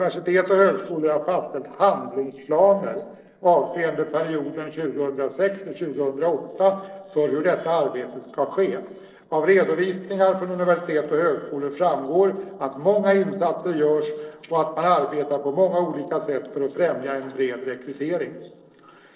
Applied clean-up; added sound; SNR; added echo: neural separator model SepFormer DNS4.